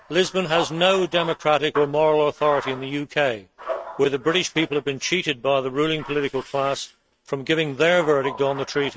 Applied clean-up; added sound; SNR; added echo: neural mask model RNNoise.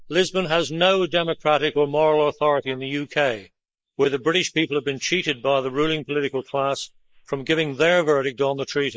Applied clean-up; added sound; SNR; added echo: neural mask model Resemble Enhance denoiser.